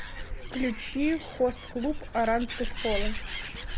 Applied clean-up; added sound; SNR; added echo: none; Animal; 3 dB; none.